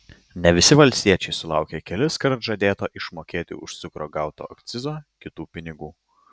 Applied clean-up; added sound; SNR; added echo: none; none; none; none.